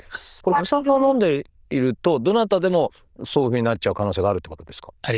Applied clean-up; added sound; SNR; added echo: neural diffusion model UNIVERSE++.